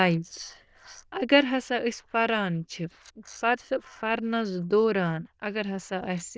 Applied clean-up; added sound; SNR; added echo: neural diffusion model UNIVERSE++.